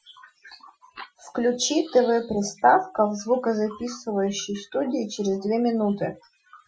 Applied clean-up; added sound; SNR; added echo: classical method Wiener filter.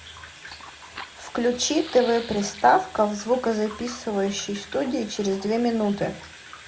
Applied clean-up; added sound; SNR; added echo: none; Fire; 20 dB; none.